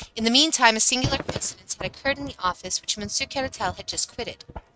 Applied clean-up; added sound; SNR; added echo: neural mask model RNNoise.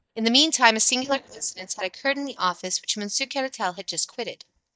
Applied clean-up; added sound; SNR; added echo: neural mask model DeepFilterNet 3.